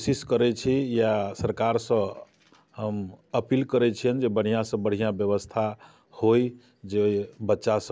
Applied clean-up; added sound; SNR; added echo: none; none; none; none.